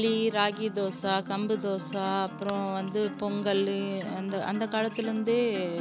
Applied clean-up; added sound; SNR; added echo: none; Acoustic guitar; 11 dB; none.